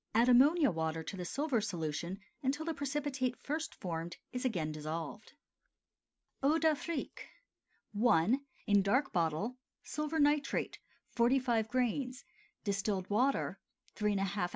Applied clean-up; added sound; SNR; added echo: none; none; none; none.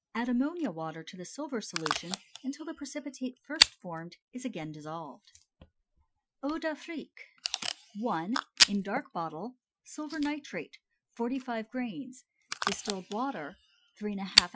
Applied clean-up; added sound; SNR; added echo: classical method Wiener filter.